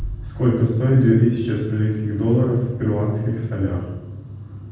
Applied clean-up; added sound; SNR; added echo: none; Bass drum; 19 dB; reverberation time 1.2 s.